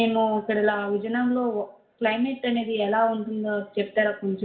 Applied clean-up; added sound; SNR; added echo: none; none; none; reverberation time 0.4 s.